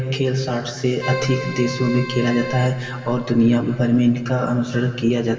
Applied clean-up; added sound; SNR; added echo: none; Keyboard (musical); 12 dB; reverberation time 2.8 s.